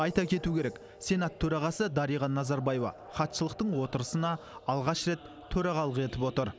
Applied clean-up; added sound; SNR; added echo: none; none; none; none.